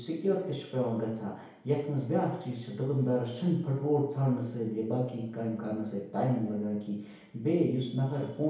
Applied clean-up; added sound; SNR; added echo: none; none; none; reverberation time 2.2 s.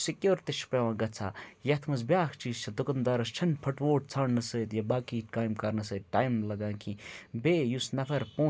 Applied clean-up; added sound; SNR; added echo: none; none; none; none.